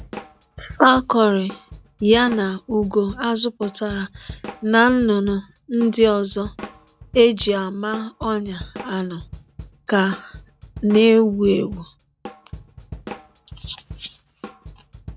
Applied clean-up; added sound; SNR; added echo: none; Drum kit; 17 dB; none.